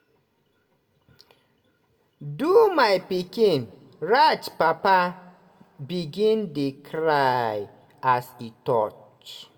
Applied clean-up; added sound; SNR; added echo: none; none; none; reverberation time 0.5 s.